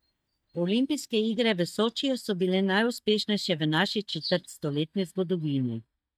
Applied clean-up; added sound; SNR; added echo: neural mask model DeepFilterNet 3.